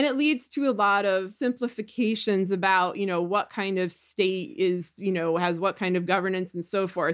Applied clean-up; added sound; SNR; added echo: none; none; none; none.